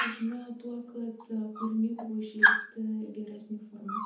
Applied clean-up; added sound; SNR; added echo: none; Dog; -3 dB; reverberation time 0.6 s.